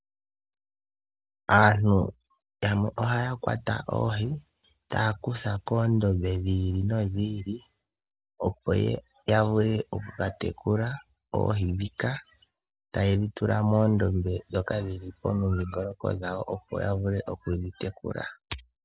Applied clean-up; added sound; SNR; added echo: none; none; none; none.